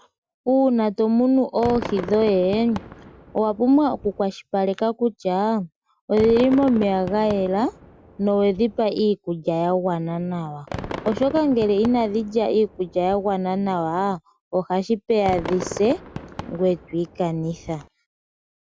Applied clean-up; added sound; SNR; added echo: none; Fireworks; 15 dB; none.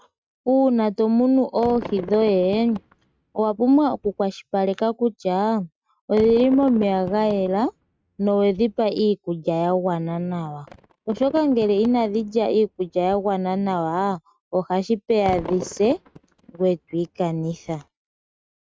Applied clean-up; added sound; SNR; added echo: neural mask model RNNoise.